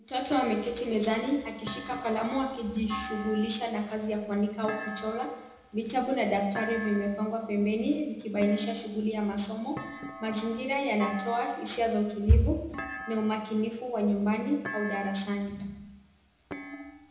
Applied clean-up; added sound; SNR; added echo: none; Thump, thud; 14 dB; reverberation time 0.9 s.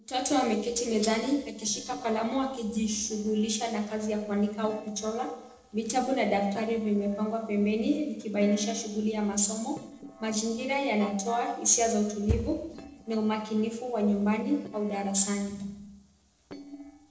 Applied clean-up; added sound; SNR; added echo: neural separator model SepFormer DNS4.